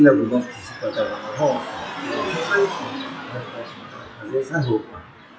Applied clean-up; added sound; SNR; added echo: classical method WPE with log-MMSE.